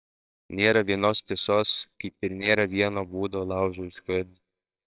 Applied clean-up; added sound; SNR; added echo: neural separator model SepFormer WHAMR!.